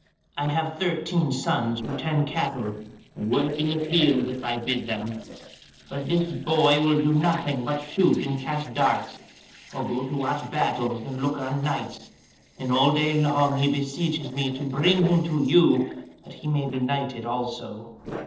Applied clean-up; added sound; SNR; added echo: neural separator model SepFormer DNS4.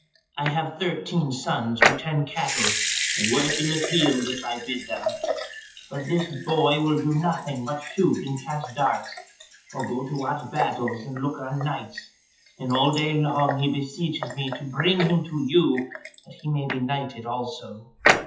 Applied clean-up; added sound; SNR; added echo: classical method WPE with log-MMSE.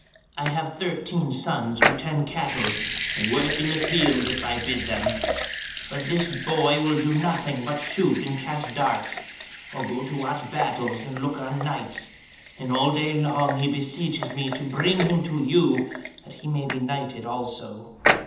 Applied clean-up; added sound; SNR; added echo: none; Sink (filling or washing) / Water tap, faucet / Liquid; 4 dB; reverberation time 0.8 s.